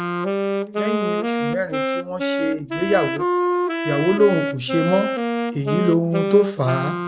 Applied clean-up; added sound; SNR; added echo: none; Wind instrument, woodwind instrument; 1 dB; none.